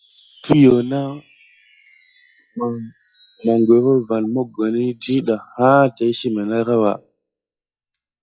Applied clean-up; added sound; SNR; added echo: classical method log-MMSE.